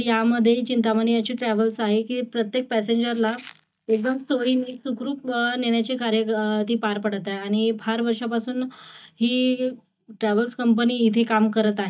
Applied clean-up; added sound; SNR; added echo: neural mask model DeepFilterNet 3.